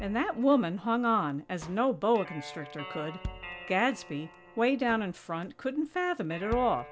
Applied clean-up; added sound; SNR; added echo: none; Drum kit + Guitar; 15 dB; none.